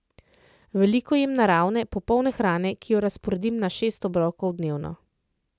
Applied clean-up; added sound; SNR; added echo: none; none; none; none.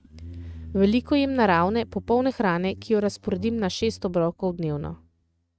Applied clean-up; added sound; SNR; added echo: neural mask model RNNoise.